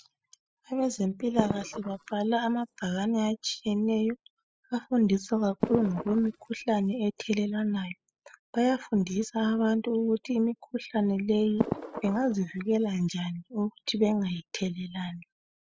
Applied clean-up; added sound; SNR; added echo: classical method spectral subtraction.